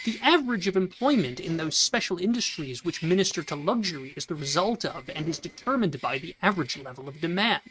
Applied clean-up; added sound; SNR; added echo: neural mask model RNNoise.